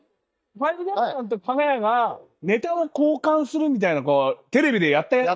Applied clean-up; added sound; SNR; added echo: neural mask model DeepFilterNet 3.